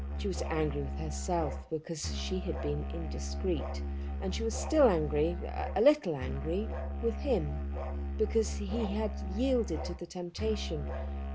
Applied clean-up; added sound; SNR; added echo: none; Musical instrument; 3 dB; none.